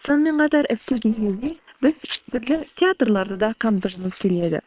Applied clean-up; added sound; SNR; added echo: neural separator model SepFormer WHAM!.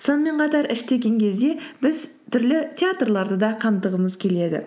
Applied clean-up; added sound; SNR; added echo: none; none; none; none.